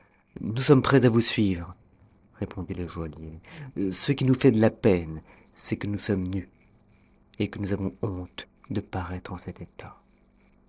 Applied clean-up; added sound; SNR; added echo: neural separator model SepFormer DNS4.